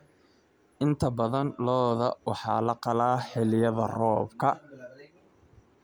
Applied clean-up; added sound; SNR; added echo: none; none; none; none.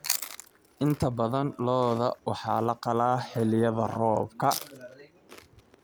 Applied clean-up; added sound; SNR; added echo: none; Chewing, mastication; 14 dB; none.